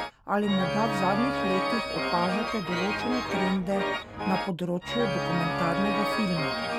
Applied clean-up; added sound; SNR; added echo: none; Organ; 0 dB; none.